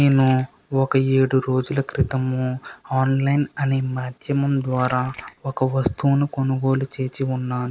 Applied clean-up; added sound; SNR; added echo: neural mask model Resemble Enhance denoiser.